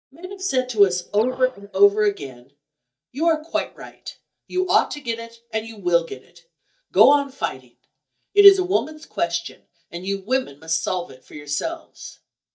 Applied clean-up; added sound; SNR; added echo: neural mask model DeepFilterNet 3.